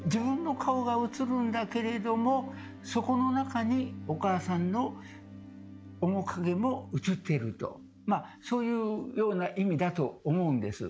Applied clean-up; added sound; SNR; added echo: none; none; none; none.